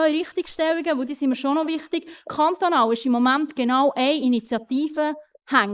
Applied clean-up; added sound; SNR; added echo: neural mask model Resemble Enhance denoiser.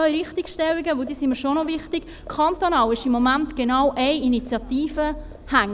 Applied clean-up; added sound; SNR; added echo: none; Livestock, farm animals, working animals; 18 dB; none.